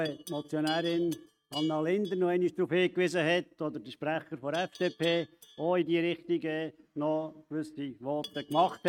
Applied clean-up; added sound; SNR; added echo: neural mask model RNNoise.